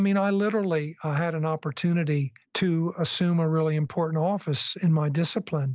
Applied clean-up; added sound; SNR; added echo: none; none; none; none.